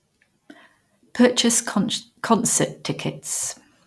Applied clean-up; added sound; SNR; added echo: none; none; none; none.